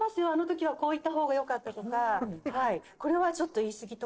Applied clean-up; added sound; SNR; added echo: neural separator model SepFormer DNS4.